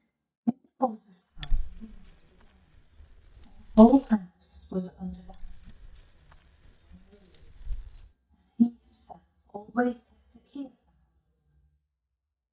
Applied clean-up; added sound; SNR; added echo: neural mask model DeepFilterNet 3.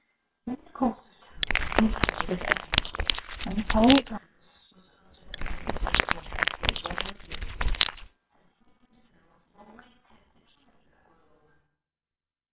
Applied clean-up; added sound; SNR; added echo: neural separator model SepFormer WHAMR!.